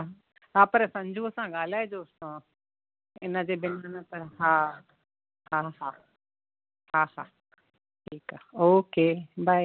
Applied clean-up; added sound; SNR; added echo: none; none; none; none.